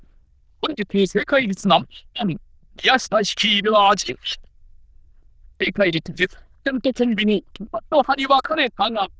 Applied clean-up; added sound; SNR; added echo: neural diffusion model UNIVERSE++.